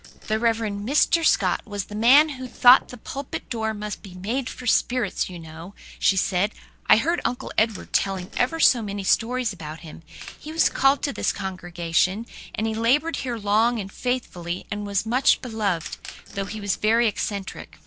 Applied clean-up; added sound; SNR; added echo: neural separator model SepFormer DNS4.